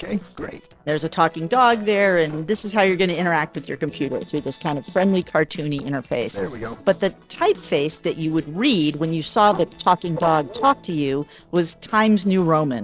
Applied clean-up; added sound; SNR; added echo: neural separator model SepFormer DNS4.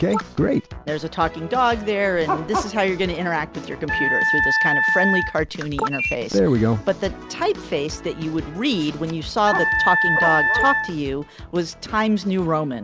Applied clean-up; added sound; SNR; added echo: none; Wind instrument, woodwind instrument; -1 dB; none.